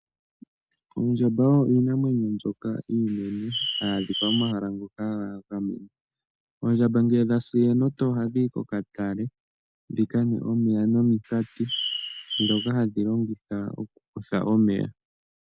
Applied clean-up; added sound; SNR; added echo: none; Bird; 6 dB; none.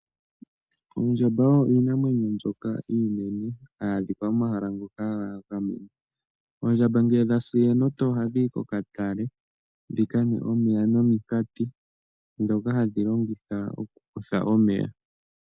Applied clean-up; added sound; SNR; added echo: none; none; none; none.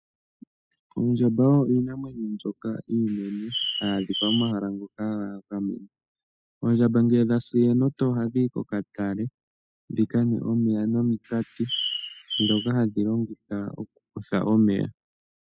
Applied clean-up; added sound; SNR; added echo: classical method spectral subtraction.